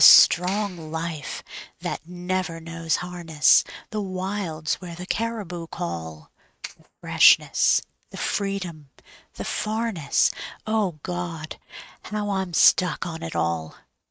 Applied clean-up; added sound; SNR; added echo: neural mask model RNNoise.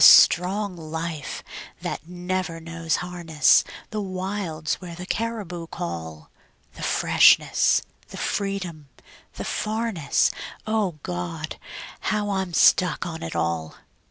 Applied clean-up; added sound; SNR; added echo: none; none; none; none.